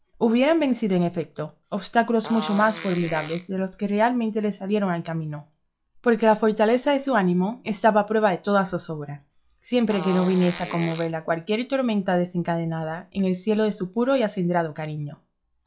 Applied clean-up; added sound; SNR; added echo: classical method log-MMSE.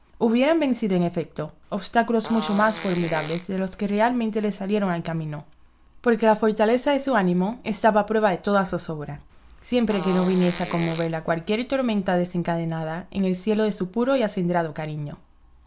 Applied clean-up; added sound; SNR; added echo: none; Fart; 14 dB; none.